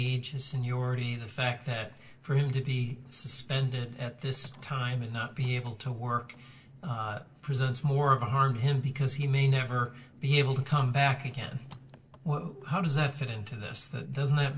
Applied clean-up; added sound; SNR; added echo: neural separator model SepFormer DNS4.